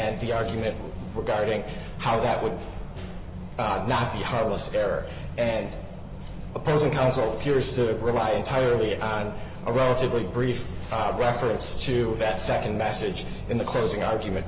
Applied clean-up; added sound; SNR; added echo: none; none; none; none.